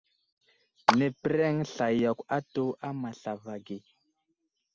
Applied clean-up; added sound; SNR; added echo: none; Clapping; 1 dB; none.